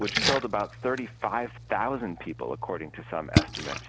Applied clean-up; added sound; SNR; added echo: none; Splash, splatter; 0 dB; none.